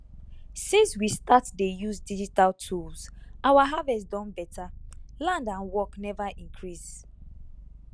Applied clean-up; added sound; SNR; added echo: none; Purr; 16 dB; none.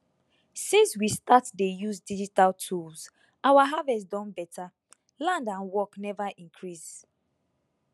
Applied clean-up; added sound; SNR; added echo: none; none; none; none.